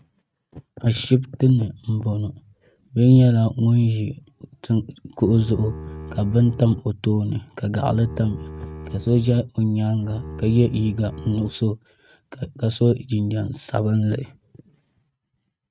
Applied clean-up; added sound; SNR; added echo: neural mask model RNNoise.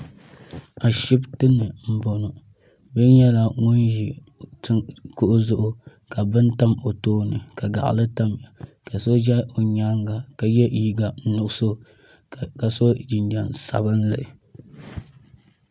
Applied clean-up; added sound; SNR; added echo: none; none; none; none.